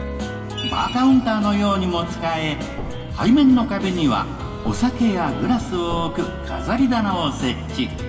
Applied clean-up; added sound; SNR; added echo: none; Thump, thud; 14 dB; reverberation time 2.3 s.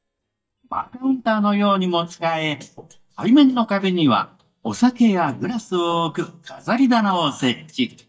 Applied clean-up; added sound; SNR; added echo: neural mask model DeepFilterNet 3.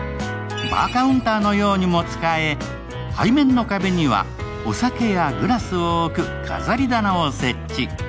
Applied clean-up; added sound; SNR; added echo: none; none; none; none.